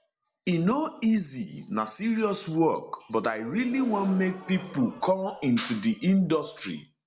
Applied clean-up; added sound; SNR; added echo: none; Gasp; 19 dB; none.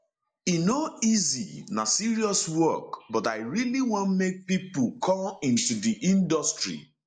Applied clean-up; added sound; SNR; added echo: neural mask model Resemble Enhance denoiser.